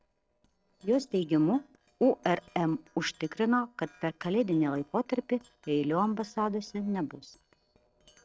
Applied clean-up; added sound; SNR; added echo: neural separator model SepFormer DNS4.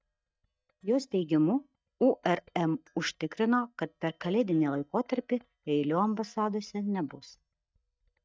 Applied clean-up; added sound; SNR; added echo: neural mask model DeepFilterNet 3.